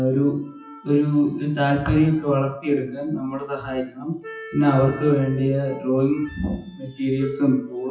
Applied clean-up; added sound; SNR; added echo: classical method WPE with log-MMSE.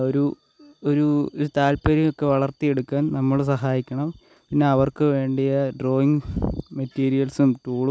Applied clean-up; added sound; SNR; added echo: none; none; none; none.